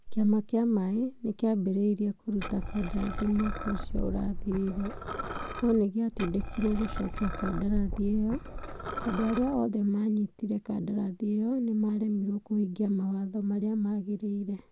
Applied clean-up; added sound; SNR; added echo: none; Liquid; 5 dB; none.